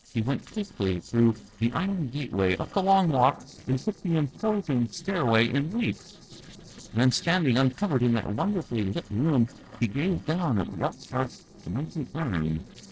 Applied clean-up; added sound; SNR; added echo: neural separator model SepFormer DNS4.